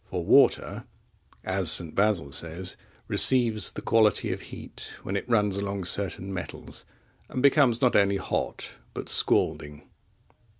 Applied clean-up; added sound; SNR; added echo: none; none; none; none.